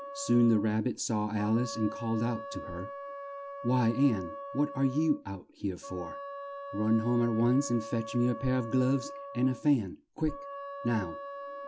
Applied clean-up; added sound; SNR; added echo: none; Wind instrument, woodwind instrument; 12 dB; none.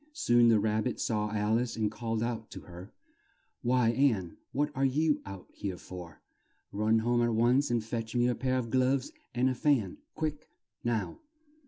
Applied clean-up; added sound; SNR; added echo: none; none; none; none.